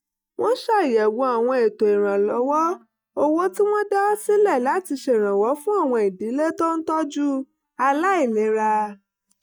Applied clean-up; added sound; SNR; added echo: neural mask model DeepFilterNet 3.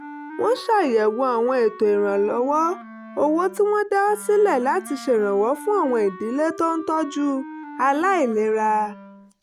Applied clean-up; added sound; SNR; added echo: none; Wind instrument, woodwind instrument; 17 dB; none.